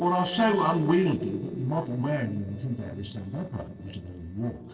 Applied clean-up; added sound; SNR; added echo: neural separator model SepFormer DNS4.